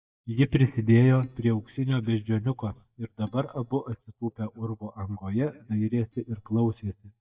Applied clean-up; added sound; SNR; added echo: neural mask model DeepFilterNet 3.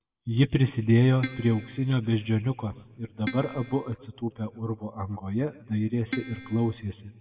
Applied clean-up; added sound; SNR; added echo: none; Keyboard (musical); 11 dB; reverberation time 1.3 s.